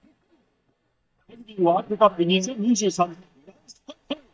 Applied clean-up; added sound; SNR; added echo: neural mask model DeepFilterNet 3.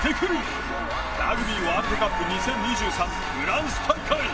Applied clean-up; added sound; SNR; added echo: none; Thunder / Rain; 11 dB; reverberation time 0.4 s.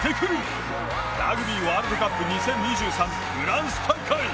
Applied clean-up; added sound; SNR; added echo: none; none; none; none.